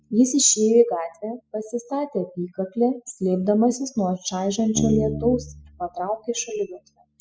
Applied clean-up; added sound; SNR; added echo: classical method spectral subtraction.